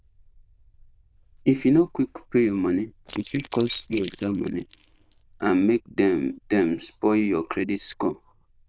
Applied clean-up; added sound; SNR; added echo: neural diffusion model UNIVERSE++.